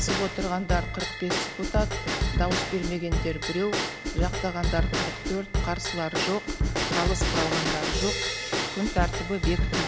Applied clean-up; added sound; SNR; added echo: none; Bell / Drum / Drum kit; -3 dB; none.